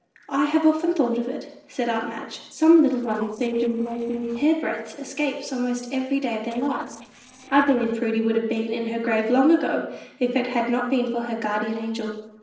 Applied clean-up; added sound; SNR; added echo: neural separator model SepFormer DNS4.